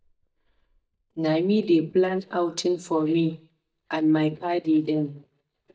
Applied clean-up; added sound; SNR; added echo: neural mask model DeepFilterNet 3.